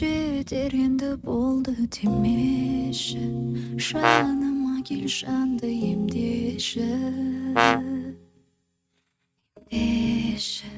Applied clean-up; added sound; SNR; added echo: neural mask model RNNoise.